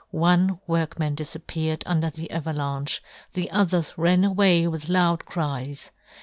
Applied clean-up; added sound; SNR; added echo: none; none; none; none.